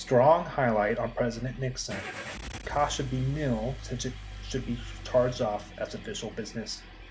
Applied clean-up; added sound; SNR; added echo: none; Engine starting / Car; 12 dB; none.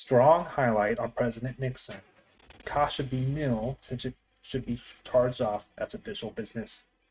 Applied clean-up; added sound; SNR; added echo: neural mask model RNNoise.